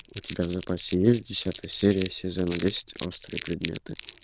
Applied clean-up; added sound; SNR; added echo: neural diffusion model UNIVERSE++.